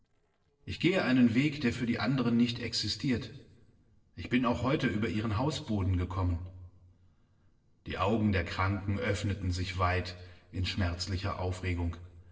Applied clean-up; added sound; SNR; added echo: neural separator model SepFormer DNS4.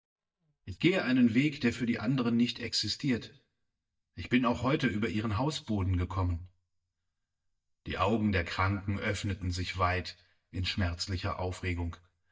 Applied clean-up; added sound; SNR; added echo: neural mask model DeepFilterNet 3.